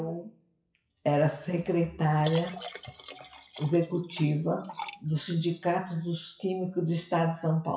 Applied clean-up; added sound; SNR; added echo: classical method WPE with log-MMSE.